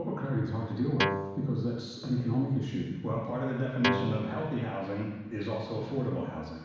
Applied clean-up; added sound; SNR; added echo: none; Guitar; 2 dB; reverberation time 1.1 s.